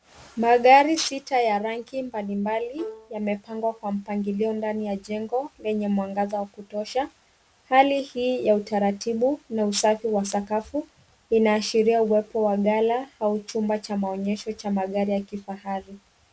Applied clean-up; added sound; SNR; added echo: none; Bowed string instrument; 17 dB; none.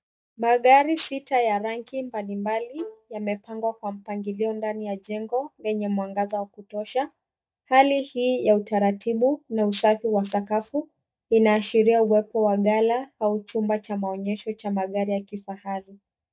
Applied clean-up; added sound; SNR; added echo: neural mask model DeepFilterNet 3.